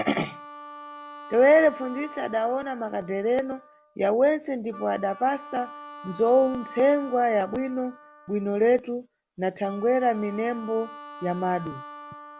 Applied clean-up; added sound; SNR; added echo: none; Wind instrument, woodwind instrument; 18 dB; none.